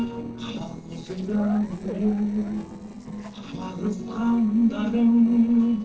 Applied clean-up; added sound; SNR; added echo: neural separator model SepFormer DNS4.